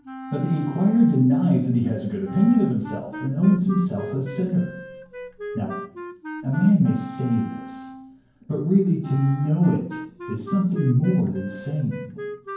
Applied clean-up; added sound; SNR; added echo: none; Wind instrument, woodwind instrument; 14 dB; reverberation time 0.9 s.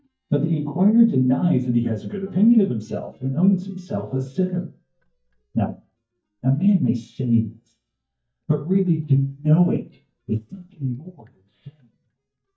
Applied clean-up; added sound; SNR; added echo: neural mask model DeepFilterNet 3.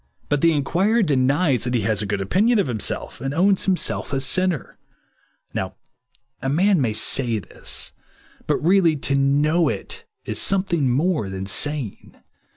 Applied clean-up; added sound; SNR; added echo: none; none; none; none.